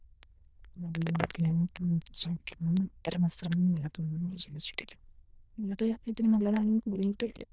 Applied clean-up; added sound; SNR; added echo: neural diffusion model UNIVERSE++.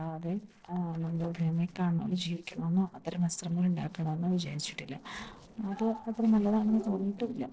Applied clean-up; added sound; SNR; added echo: neural separator model SepFormer DNS4.